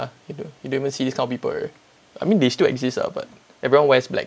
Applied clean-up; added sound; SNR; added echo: none; none; none; none.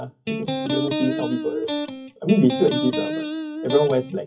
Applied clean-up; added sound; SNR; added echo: classical method WPE with log-MMSE.